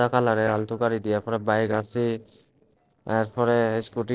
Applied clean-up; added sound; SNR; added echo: neural separator model SepFormer DNS4.